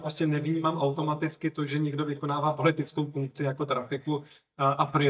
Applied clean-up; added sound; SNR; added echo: neural mask model DeepFilterNet 3.